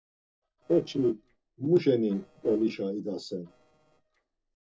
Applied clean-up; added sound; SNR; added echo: neural separator model SepFormer DNS4.